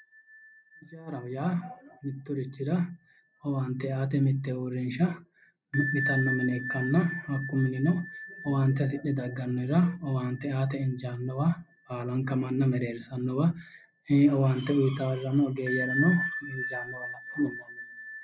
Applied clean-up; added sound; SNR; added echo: none; Bell; 11 dB; none.